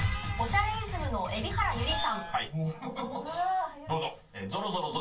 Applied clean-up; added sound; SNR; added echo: none; none; none; reverberation time 0.2 s.